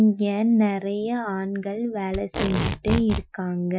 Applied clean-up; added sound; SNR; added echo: classical method Wiener filter.